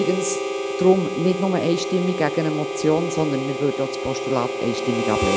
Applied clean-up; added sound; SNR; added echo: none; Harmonica; 4 dB; none.